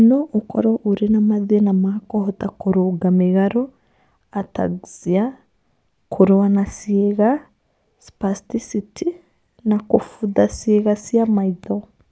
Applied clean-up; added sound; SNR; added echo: none; none; none; none.